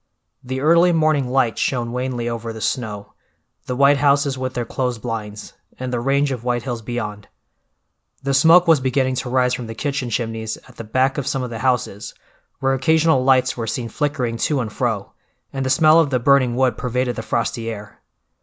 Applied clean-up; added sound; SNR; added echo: none; none; none; none.